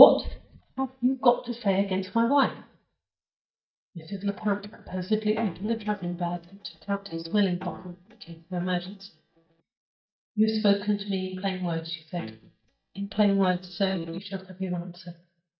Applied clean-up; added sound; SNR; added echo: neural mask model DeepFilterNet 3.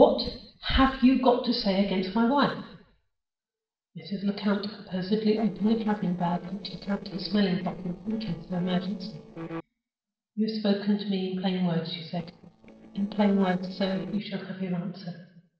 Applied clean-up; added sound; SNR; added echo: neural separator model SepFormer DNS4.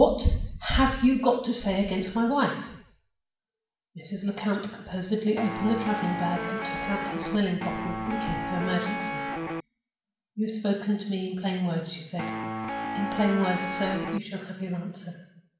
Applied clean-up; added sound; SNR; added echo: none; Guitar; 4 dB; reverberation time 0.7 s.